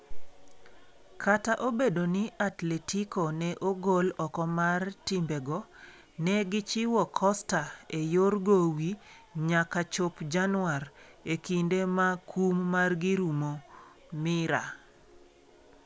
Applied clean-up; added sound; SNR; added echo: none; none; none; none.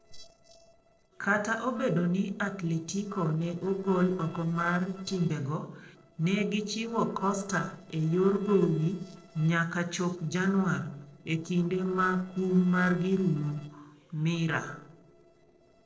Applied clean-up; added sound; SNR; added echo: neural separator model SepFormer DNS4.